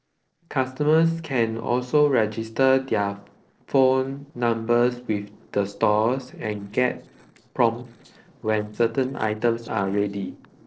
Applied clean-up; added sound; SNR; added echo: neural separator model SepFormer DNS4.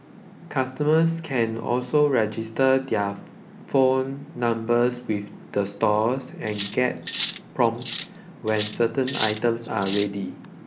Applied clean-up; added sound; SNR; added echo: none; Cutlery, silverware; 3 dB; none.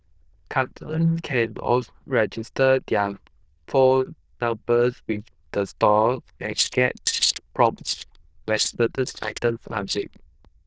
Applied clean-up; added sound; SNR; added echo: neural diffusion model UNIVERSE++.